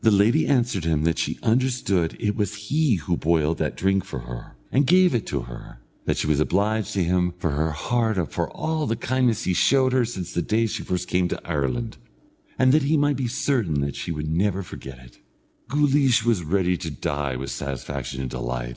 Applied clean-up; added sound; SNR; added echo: none; none; none; none.